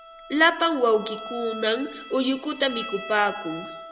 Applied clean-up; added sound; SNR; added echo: none; Bowed string instrument; 13 dB; none.